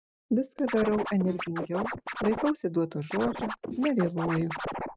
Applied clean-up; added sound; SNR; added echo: neural mask model Resemble Enhance denoiser.